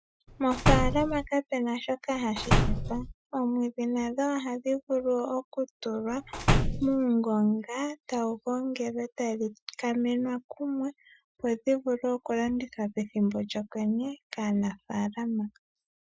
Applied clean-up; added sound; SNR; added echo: classical method Wiener filter.